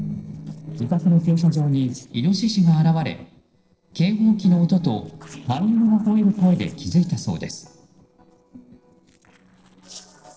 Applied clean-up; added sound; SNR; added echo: neural separator model SepFormer DNS4.